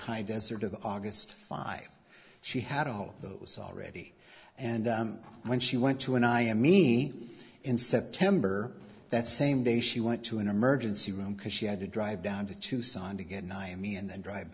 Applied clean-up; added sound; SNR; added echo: none; none; none; none.